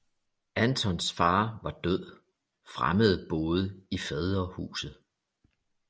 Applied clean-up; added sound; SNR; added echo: none; none; none; none.